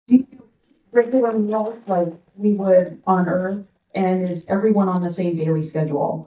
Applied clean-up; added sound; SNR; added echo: neural mask model DeepFilterNet 3.